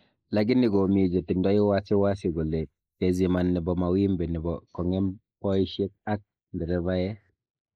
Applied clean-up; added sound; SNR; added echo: neural mask model Resemble Enhance denoiser.